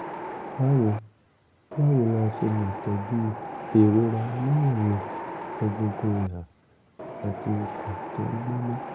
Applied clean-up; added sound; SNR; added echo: none; Wind; 10 dB; none.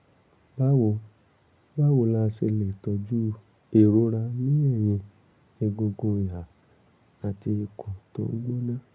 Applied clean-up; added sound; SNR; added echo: none; none; none; none.